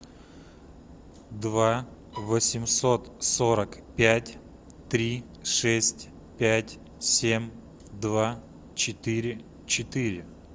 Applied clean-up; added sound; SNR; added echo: none; Bowed string instrument; 16 dB; none.